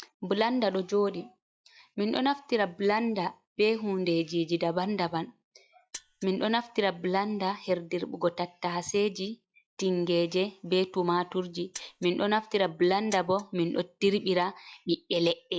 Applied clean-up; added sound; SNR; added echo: classical method log-MMSE.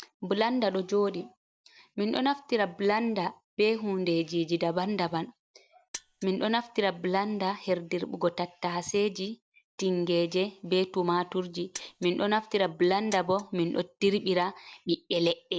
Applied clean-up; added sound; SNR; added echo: neural separator model SepFormer DNS4.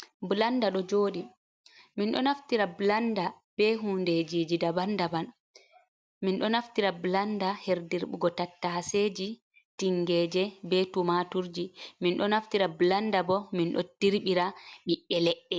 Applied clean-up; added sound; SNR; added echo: none; none; none; none.